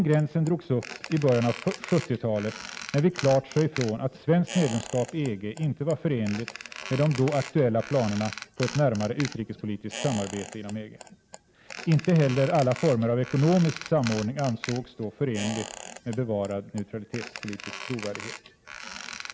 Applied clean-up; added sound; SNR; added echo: none; Squeak; 14 dB; none.